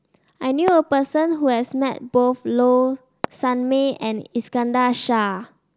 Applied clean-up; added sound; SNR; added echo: none; Fireworks; 18 dB; none.